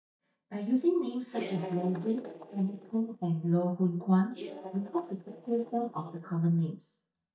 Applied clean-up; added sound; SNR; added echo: neural mask model DeepFilterNet 3.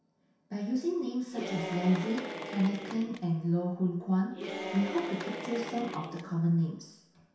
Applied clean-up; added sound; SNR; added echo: none; Applause / Cheering; 9 dB; reverberation time 0.7 s.